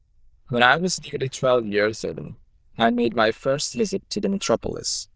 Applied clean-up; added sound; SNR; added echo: neural diffusion model UNIVERSE++.